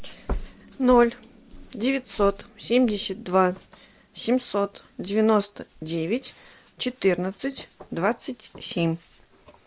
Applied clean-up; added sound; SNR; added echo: none; none; none; none.